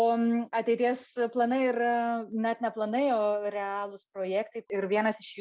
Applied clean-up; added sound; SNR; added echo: none; none; none; none.